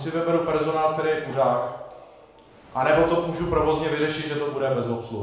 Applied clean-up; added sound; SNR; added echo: none; Animal; 19 dB; reverberation time 0.7 s.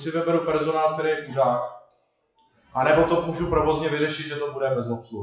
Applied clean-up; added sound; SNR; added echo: classical method WPE with log-MMSE.